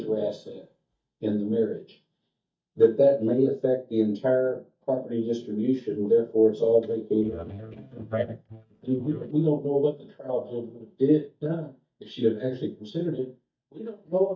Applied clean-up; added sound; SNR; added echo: neural mask model DeepFilterNet 3.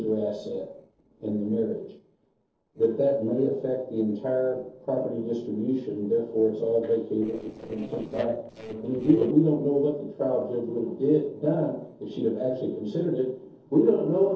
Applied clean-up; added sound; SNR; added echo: neural separator model SepFormer DNS4.